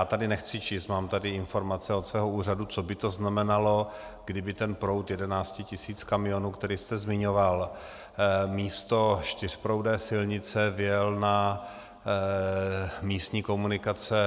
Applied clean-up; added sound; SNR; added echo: none; none; none; none.